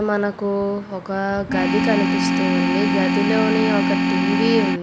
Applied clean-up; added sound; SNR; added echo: none; Organ; -4 dB; none.